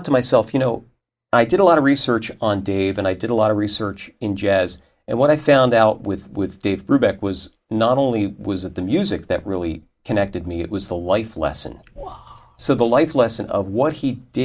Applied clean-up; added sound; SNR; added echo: neural mask model Resemble Enhance denoiser.